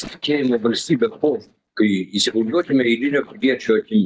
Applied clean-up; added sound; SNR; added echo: neural mask model DeepFilterNet 3.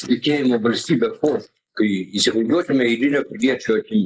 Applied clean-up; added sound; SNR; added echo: neural mask model Resemble Enhance denoiser.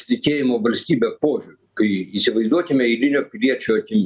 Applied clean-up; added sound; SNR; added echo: none; none; none; none.